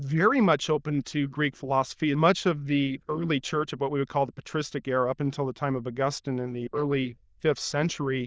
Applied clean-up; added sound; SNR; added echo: neural diffusion model UNIVERSE++.